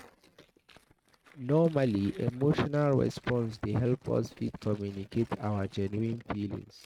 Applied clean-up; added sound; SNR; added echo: neural mask model RNNoise.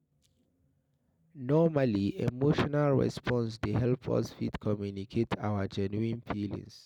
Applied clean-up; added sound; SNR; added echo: none; none; none; none.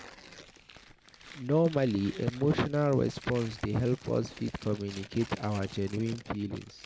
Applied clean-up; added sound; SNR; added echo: none; Tearing; 19 dB; none.